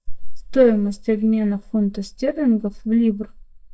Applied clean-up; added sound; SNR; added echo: neural mask model DeepFilterNet 3.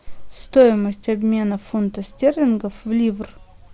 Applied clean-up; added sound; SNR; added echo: none; none; none; none.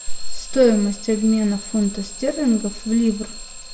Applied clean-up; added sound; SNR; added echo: none; Alarm / Clock; 15 dB; reverberation time 0.4 s.